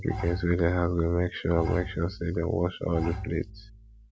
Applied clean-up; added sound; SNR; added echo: none; Bowed string instrument; 11 dB; none.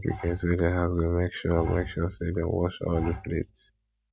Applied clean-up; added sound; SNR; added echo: neural mask model RNNoise.